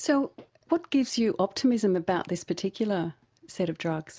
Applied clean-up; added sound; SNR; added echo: none; none; none; none.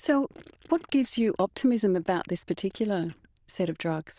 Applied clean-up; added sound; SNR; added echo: neural diffusion model UNIVERSE++.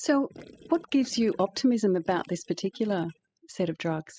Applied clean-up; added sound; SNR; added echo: classical method spectral subtraction.